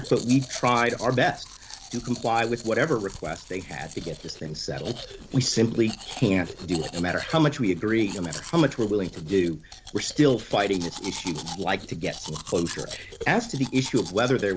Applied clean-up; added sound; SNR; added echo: none; Domestic sounds, home sounds; 15 dB; none.